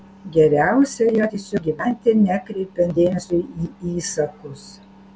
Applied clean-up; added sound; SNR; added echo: none; none; none; none.